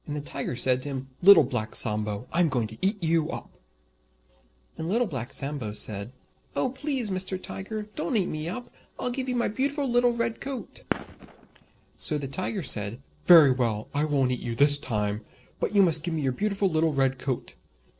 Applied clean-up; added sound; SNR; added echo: neural separator model SepFormer DNS4.